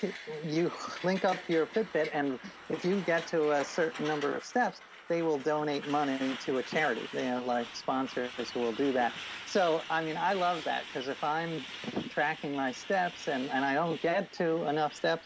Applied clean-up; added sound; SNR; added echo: none; Truck; 14 dB; none.